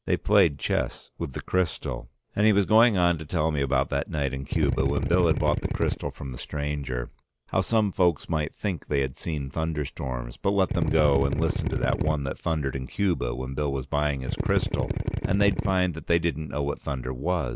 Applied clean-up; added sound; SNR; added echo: none; Drill; 2 dB; none.